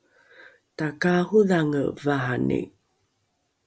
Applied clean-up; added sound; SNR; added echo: none; none; none; none.